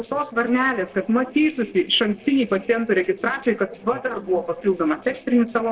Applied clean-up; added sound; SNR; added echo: neural separator model SepFormer DNS4.